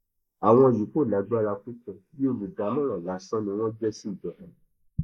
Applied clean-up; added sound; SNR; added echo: neural mask model Resemble Enhance denoiser.